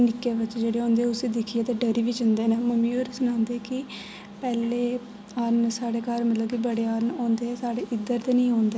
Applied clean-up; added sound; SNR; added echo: none; none; none; none.